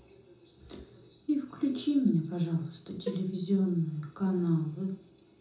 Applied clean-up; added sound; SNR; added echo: none; Cowbell; 15 dB; reverberation time 0.6 s.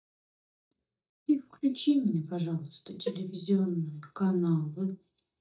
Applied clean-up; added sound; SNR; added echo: neural mask model DeepFilterNet 3.